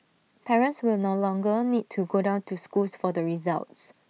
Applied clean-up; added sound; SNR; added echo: none; none; none; none.